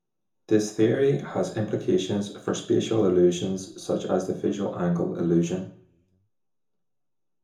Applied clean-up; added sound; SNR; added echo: none; none; none; reverberation time 0.6 s.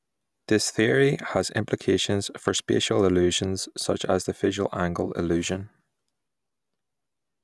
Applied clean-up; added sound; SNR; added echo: none; none; none; none.